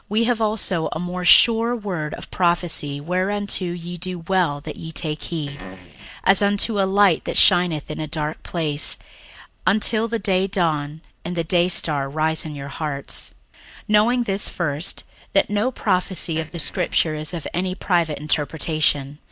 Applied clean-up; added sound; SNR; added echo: neural separator model SepFormer DNS4.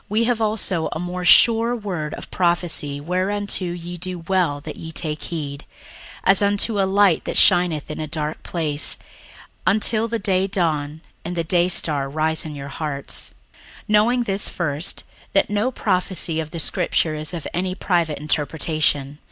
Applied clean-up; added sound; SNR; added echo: none; none; none; none.